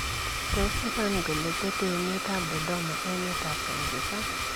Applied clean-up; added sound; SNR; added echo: none; Domestic sounds, home sounds; -2 dB; none.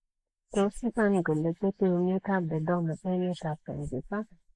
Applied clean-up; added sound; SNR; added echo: neural mask model Resemble Enhance denoiser.